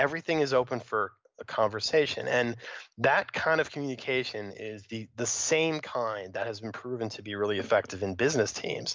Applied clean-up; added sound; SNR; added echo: none; none; none; none.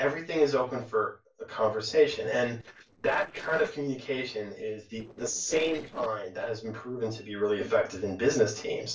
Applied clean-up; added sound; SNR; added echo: neural separator model SepFormer DNS4.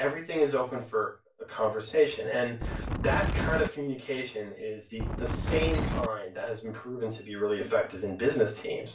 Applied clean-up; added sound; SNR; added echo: none; Wind; -1 dB; reverberation time 0.2 s.